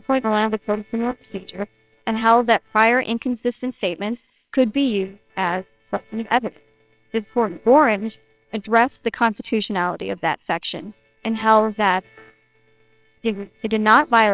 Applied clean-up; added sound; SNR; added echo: neural separator model SepFormer WHAMR!.